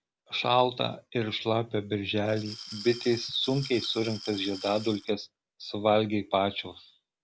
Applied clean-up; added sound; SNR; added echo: none; Glass; 14 dB; none.